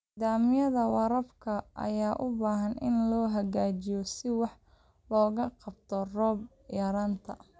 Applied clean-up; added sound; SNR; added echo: none; none; none; none.